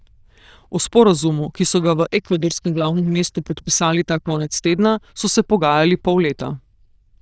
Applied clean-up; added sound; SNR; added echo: neural diffusion model UNIVERSE++.